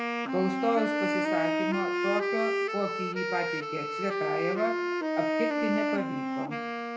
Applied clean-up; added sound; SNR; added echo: none; Wind instrument, woodwind instrument; -3 dB; reverberation time 0.7 s.